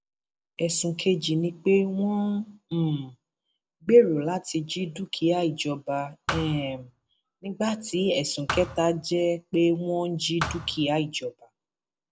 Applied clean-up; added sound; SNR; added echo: none; Thump, thud; 10 dB; none.